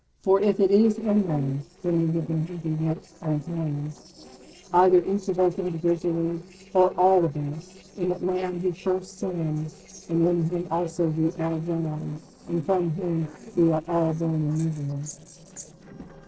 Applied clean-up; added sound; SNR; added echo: neural separator model SepFormer DNS4.